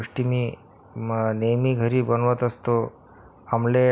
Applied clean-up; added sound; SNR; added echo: none; none; none; none.